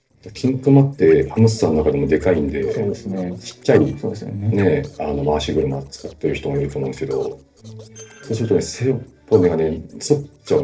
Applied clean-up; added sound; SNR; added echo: neural separator model SepFormer DNS4.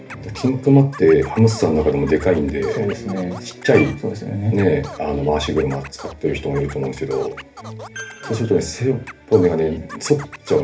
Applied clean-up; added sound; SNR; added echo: none; Scratching (performance technique); 19 dB; reverberation time 0.3 s.